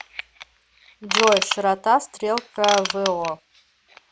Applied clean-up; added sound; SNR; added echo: none; Ratchet, pawl / Tools; 6 dB; none.